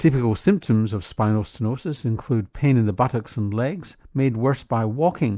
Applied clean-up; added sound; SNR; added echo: none; none; none; none.